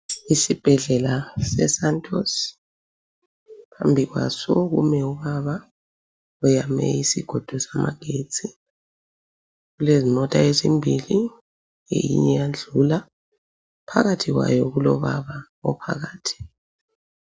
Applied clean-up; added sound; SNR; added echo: neural separator model SepFormer DNS4.